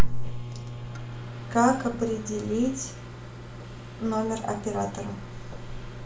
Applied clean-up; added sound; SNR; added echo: none; Microwave oven; 12 dB; reverberation time 0.4 s.